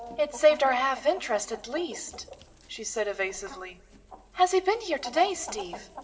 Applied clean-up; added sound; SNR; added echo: none; Chicken, rooster; 16 dB; reverberation time 2.5 s.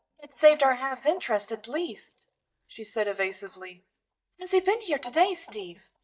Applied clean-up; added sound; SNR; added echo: neural mask model DeepFilterNet 3.